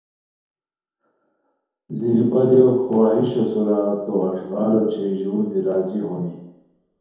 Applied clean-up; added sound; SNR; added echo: none; none; none; reverberation time 1.0 s.